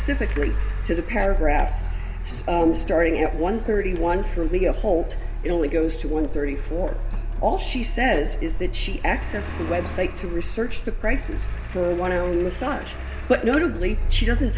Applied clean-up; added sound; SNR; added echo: none; Car; 1 dB; reverberation time 1.6 s.